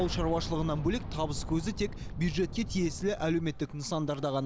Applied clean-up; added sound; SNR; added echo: none; Boom; 7 dB; none.